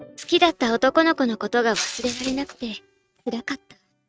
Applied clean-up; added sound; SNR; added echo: neural mask model RNNoise.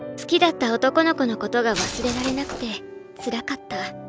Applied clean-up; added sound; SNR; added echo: none; none; none; none.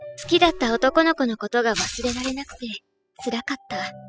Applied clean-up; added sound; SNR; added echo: classical method spectral subtraction.